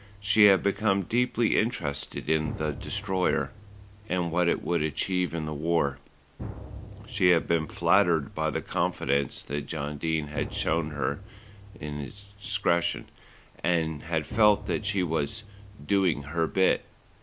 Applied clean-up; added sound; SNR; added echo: none; Drum; 16 dB; none.